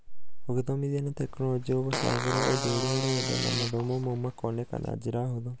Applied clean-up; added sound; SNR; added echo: none; Fart; 5 dB; none.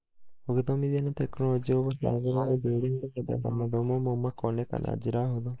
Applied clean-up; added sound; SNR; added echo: neural mask model Resemble Enhance denoiser.